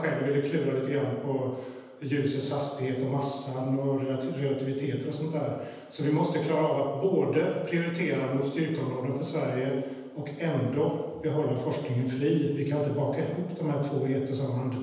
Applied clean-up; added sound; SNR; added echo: none; none; none; reverberation time 1.1 s.